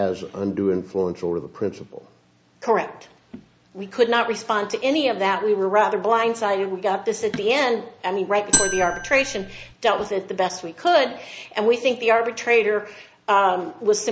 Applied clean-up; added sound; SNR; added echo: none; Marimba, xylophone; -2 dB; none.